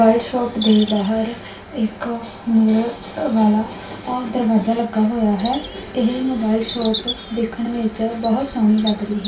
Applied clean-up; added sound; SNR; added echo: none; Bird vocalization, bird call, bird song; 11 dB; reverberation time 0.3 s.